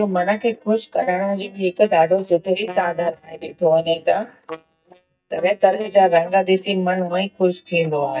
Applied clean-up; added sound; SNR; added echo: neural mask model DeepFilterNet 3.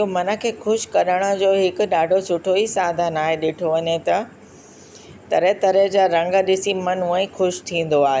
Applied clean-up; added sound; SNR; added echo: none; none; none; none.